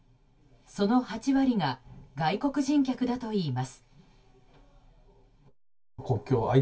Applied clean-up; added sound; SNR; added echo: none; none; none; reverberation time 0.1 s.